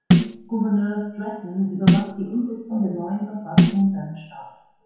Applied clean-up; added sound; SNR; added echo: none; Snare drum; -3 dB; reverberation time 0.9 s.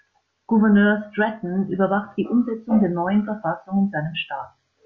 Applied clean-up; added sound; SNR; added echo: none; none; none; none.